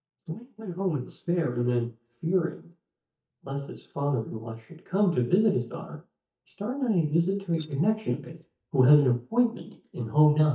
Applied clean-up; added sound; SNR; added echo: neural mask model DeepFilterNet 3.